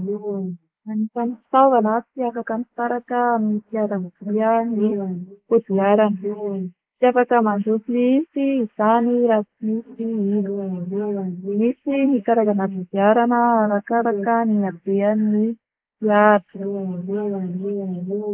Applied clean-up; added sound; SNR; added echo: neural mask model Resemble Enhance denoiser.